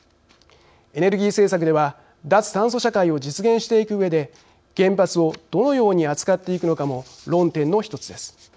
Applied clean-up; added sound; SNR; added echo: none; none; none; none.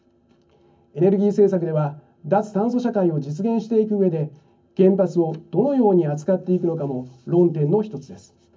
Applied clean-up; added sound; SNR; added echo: none; none; none; reverberation time 0.3 s.